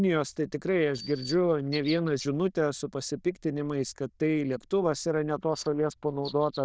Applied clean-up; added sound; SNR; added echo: neural diffusion model UNIVERSE++.